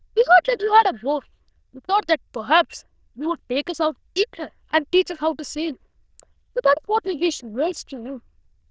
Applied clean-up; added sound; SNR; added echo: neural diffusion model UNIVERSE++.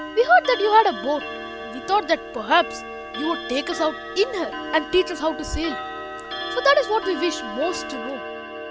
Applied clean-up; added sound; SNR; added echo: none; Clock; 9 dB; none.